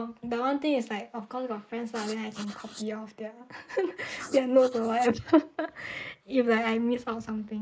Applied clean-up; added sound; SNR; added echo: neural mask model Resemble Enhance denoiser.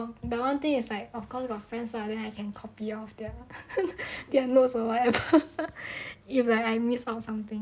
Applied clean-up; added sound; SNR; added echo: none; none; none; none.